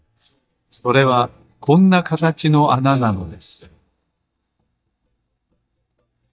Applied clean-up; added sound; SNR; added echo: neural mask model DeepFilterNet 3.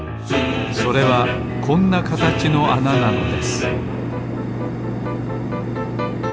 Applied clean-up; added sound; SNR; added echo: none; Engine; 4 dB; none.